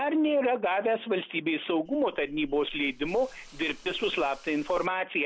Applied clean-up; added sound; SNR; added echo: none; Hiss / Insect; 19 dB; none.